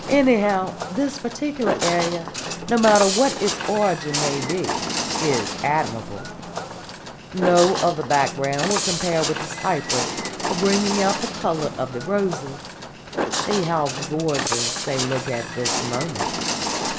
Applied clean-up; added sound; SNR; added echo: none; Walk, footsteps; 4 dB; none.